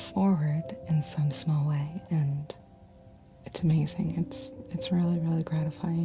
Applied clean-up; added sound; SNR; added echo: none; none; none; none.